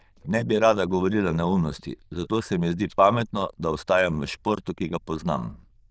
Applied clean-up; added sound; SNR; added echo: neural diffusion model UNIVERSE++.